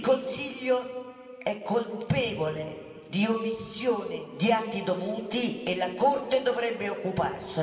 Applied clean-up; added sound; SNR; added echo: none; none; none; reverberation time 2.3 s.